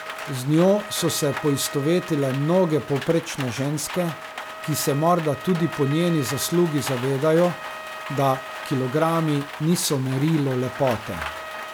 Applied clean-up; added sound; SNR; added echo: none; Trumpet + Rain; 11 dB; none.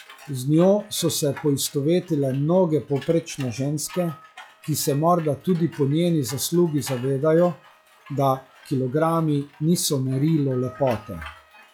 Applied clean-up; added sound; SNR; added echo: classical method log-MMSE.